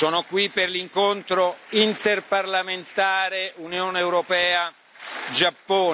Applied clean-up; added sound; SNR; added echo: none; none; none; none.